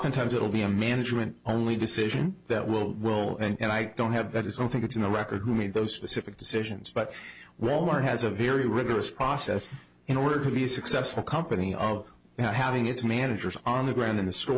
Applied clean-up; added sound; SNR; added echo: none; none; none; none.